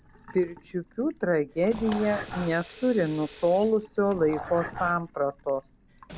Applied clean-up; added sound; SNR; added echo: none; Dog + Sink (filling or washing) / Water tap, faucet; 15 dB; none.